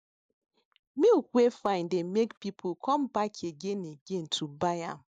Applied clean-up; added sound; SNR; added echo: neural mask model Resemble Enhance denoiser.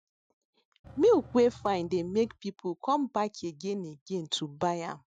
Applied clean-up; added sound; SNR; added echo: classical method Wiener filter.